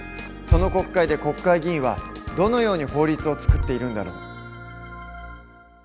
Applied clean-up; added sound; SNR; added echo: none; Bass drum; 3 dB; none.